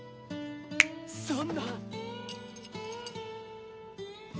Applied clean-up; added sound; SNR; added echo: none; Finger snapping; -3 dB; none.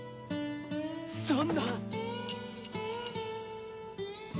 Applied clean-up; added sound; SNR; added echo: none; none; none; none.